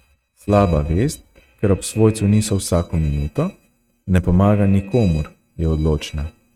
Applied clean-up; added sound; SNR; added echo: neural mask model RNNoise.